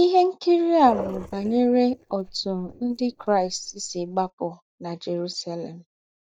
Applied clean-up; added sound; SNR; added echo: neural mask model DeepFilterNet 3.